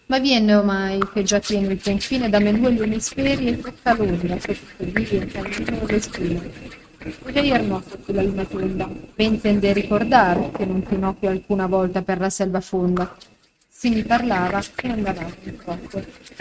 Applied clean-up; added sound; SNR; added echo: neural mask model RNNoise.